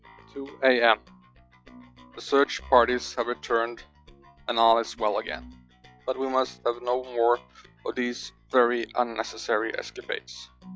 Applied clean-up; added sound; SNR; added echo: classical method log-MMSE.